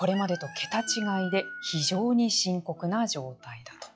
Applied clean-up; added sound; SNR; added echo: classical method log-MMSE.